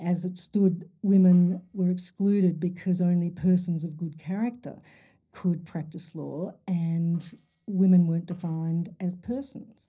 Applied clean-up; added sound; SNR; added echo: neural separator model SepFormer DNS4.